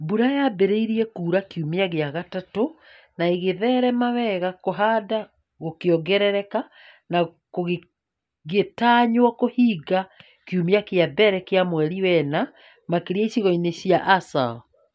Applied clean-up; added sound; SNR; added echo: none; none; none; none.